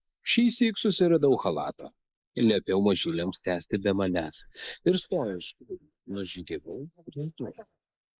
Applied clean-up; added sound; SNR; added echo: neural mask model Resemble Enhance denoiser.